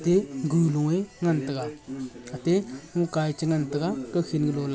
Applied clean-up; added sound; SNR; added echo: none; none; none; none.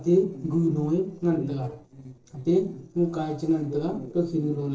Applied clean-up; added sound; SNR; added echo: neural separator model SepFormer DNS4.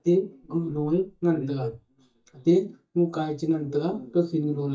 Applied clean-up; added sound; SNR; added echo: neural mask model DeepFilterNet 3.